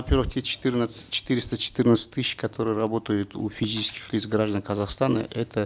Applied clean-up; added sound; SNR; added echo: none; none; none; none.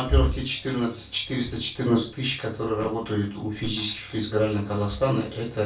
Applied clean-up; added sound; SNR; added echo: none; Fart; 19 dB; reverberation time 0.3 s.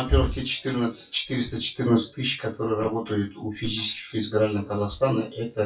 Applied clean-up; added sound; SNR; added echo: classical method WPE with log-MMSE.